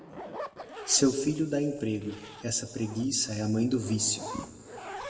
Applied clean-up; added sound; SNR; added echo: none; Zipper (clothing); 14 dB; reverberation time 1.5 s.